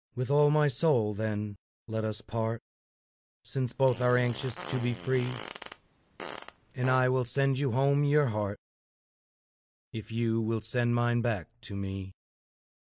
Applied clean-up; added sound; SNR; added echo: none; Fart; 11 dB; none.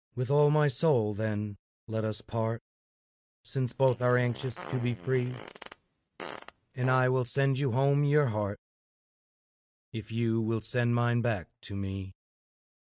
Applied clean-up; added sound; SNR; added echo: neural mask model RNNoise.